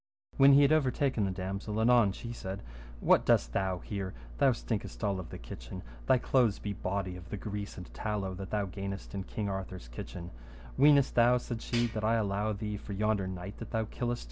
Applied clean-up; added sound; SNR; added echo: none; Tools; 11 dB; none.